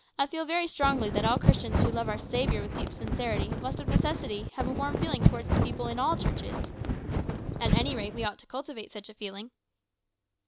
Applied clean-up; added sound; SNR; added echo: none; Wind; -5 dB; none.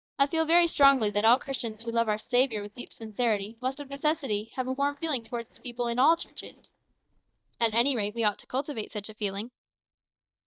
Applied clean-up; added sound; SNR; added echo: neural mask model DeepFilterNet 3.